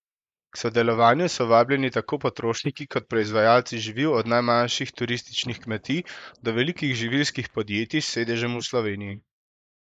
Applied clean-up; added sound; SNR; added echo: neural mask model Resemble Enhance denoiser.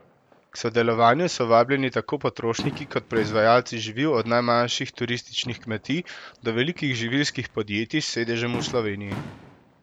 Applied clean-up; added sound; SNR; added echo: none; Fireworks; 17 dB; none.